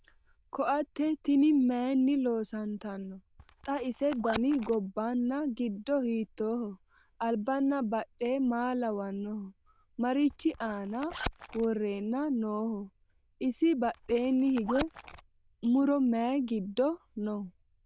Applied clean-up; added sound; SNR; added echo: neural diffusion model UNIVERSE++.